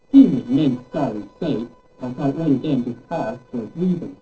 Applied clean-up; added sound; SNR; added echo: neural separator model SepFormer DNS4.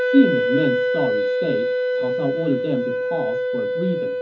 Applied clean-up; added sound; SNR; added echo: none; Wind instrument, woodwind instrument; -2 dB; reverberation time 0.3 s.